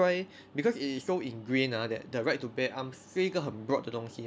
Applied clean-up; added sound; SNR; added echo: none; none; none; none.